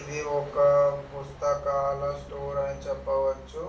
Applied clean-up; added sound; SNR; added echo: none; Truck; 18 dB; reverberation time 0.3 s.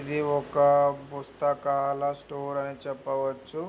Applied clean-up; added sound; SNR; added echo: none; none; none; none.